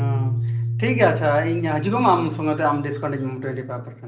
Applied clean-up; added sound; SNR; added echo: none; Piano; 4 dB; reverberation time 0.5 s.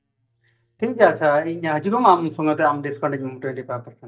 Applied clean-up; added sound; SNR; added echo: neural mask model DeepFilterNet 3.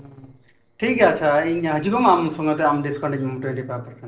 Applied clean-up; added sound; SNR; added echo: neural separator model SepFormer DNS4.